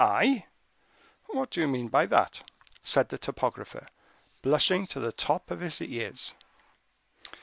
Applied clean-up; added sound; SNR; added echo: none; none; none; none.